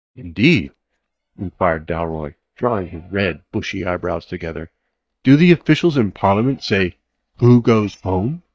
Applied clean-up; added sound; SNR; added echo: neural mask model DeepFilterNet 3.